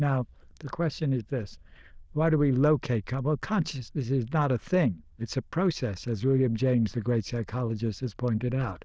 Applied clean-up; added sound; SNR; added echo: neural diffusion model UNIVERSE++.